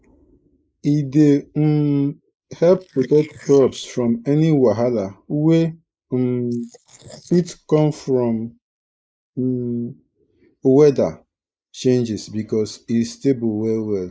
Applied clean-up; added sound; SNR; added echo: neural mask model Resemble Enhance denoiser.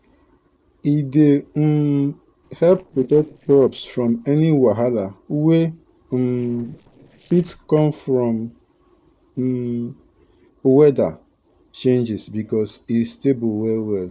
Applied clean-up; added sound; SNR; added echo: neural separator model SepFormer DNS4.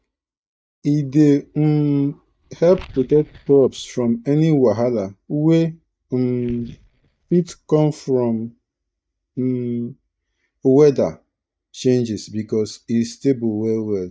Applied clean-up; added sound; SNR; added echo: neural mask model DeepFilterNet 3.